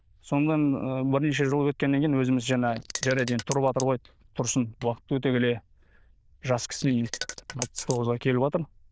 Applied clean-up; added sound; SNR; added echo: neural diffusion model UNIVERSE++.